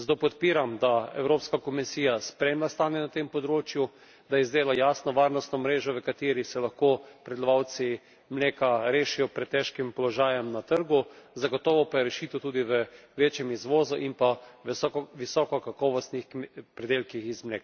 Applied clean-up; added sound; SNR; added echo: none; none; none; none.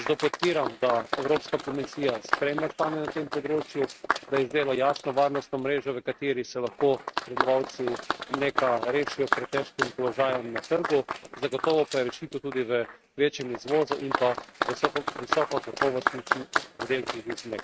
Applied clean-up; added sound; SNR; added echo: neural mask model RNNoise.